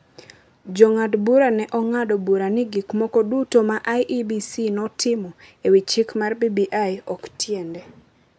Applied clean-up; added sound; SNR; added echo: none; none; none; none.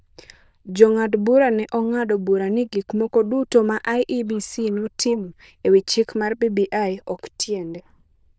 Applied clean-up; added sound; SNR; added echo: neural diffusion model UNIVERSE++.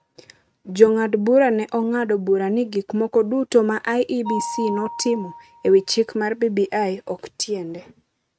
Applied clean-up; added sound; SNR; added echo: neural mask model RNNoise.